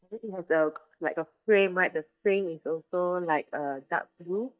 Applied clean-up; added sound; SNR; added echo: neural mask model DeepFilterNet 3.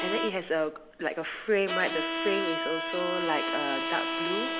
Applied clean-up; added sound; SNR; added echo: none; Bowed string instrument; 2 dB; none.